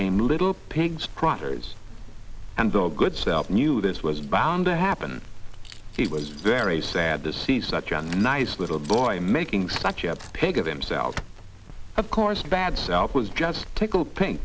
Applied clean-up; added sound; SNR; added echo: none; Keys jangling; 11 dB; none.